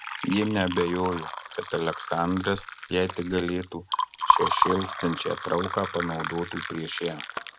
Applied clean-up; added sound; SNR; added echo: none; Liquid; 2 dB; none.